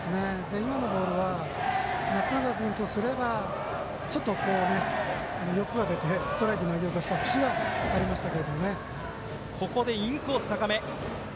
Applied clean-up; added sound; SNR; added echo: none; Explosion; 15 dB; none.